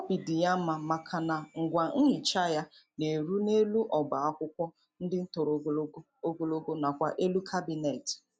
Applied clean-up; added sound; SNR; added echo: none; none; none; none.